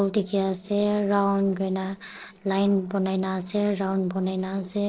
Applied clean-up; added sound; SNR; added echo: neural separator model SepFormer DNS4.